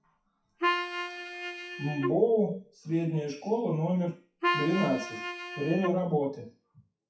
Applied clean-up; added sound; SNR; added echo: classical method WPE with log-MMSE.